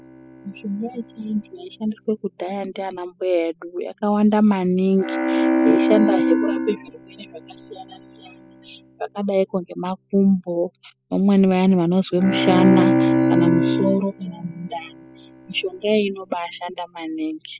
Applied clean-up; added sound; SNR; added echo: classical method spectral subtraction.